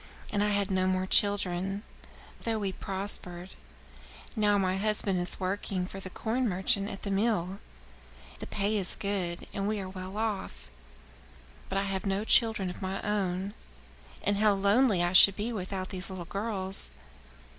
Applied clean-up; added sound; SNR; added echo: none; none; none; none.